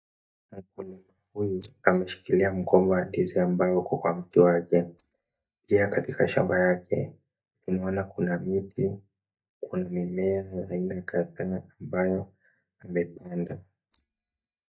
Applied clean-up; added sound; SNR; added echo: neural mask model DeepFilterNet 3.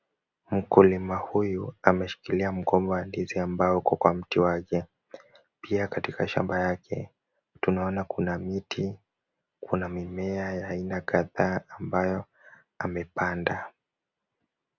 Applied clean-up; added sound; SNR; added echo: none; none; none; none.